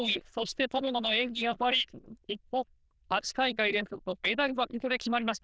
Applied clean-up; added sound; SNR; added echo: neural diffusion model UNIVERSE++.